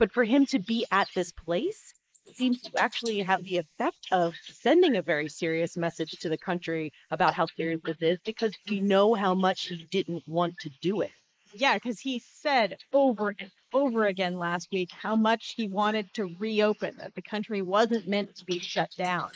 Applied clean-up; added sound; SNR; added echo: neural mask model Resemble Enhance denoiser.